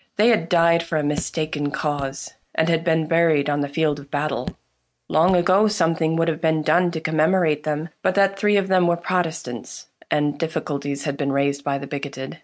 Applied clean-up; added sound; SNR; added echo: neural mask model RNNoise.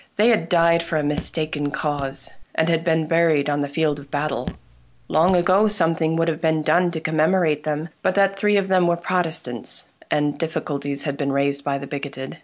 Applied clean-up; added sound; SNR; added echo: none; Raindrop / Drip; 16 dB; none.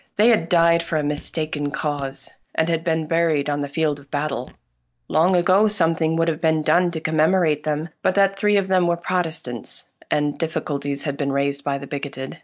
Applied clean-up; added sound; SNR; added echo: neural mask model DeepFilterNet 3.